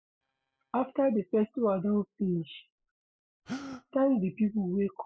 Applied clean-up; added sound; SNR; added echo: classical method spectral subtraction.